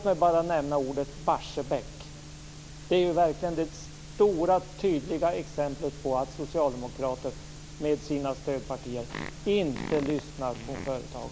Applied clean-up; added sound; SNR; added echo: none; Fart; 12 dB; none.